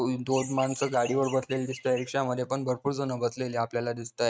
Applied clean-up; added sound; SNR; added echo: neural mask model RNNoise.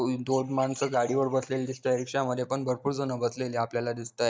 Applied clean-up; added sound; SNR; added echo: neural mask model DeepFilterNet 3.